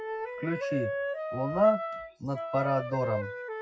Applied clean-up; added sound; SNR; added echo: classical method WPE with log-MMSE.